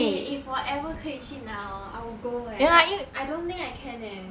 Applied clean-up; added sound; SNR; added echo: none; Wind; 19 dB; none.